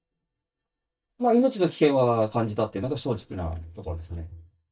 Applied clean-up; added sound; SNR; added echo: neural mask model DeepFilterNet 3.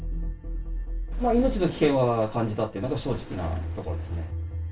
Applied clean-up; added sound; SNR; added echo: none; Thunder; 14 dB; reverberation time 0.2 s.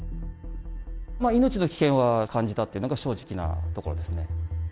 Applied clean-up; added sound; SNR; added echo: none; none; none; none.